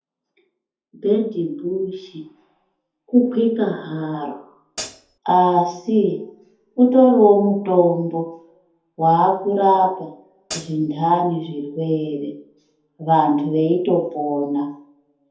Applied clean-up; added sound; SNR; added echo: none; Hi-hat; 12 dB; reverberation time 0.5 s.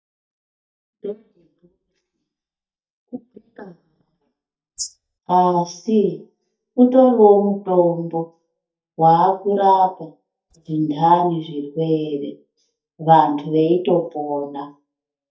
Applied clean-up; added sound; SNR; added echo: neural mask model DeepFilterNet 3.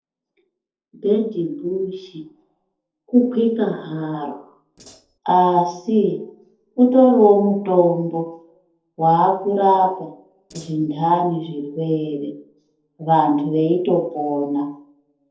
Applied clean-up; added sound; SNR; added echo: neural separator model SepFormer DNS4.